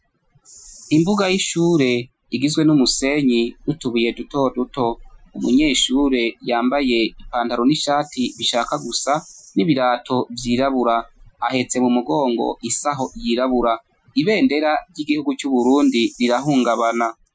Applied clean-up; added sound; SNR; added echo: classical method Wiener filter.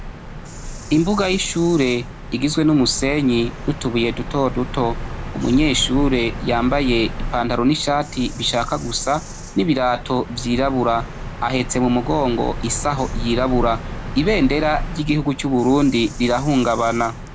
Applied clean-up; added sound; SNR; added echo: none; Bird vocalization, bird call, bird song; 9 dB; none.